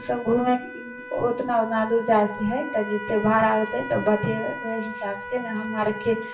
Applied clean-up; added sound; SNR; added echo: none; Trumpet; 11 dB; reverberation time 0.3 s.